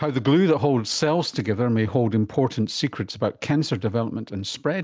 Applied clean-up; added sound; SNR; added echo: none; none; none; none.